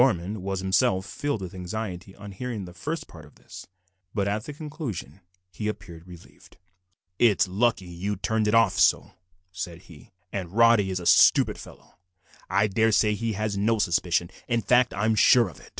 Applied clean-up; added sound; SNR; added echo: none; none; none; none.